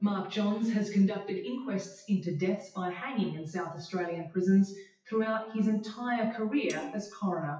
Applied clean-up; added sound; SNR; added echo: classical method WPE with log-MMSE.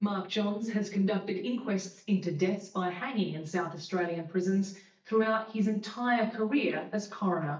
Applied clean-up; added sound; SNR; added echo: neural mask model DeepFilterNet 3.